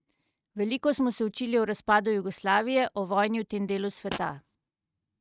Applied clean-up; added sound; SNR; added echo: neural mask model RNNoise.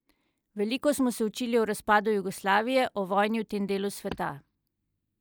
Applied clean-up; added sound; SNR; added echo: neural mask model DeepFilterNet 3.